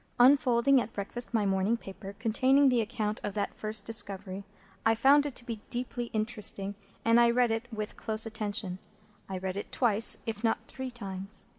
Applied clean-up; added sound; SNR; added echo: none; none; none; none.